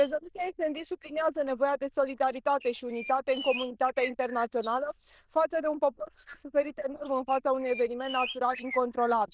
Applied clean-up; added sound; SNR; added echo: neural diffusion model UNIVERSE++.